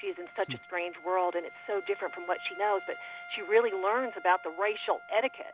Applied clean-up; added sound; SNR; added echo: none; Wind instrument, woodwind instrument; 16 dB; none.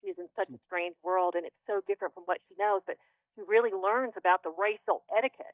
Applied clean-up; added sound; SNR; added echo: neural mask model DeepFilterNet 3.